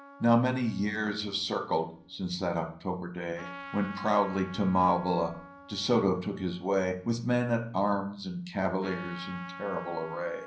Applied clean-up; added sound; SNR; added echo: none; Trumpet; 18 dB; reverberation time 0.6 s.